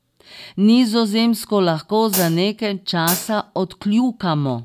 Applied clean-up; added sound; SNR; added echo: none; Hi-hat; 5 dB; none.